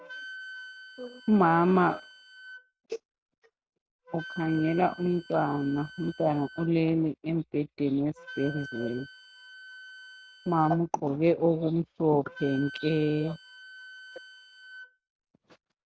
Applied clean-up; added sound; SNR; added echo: none; Wind instrument, woodwind instrument; 18 dB; none.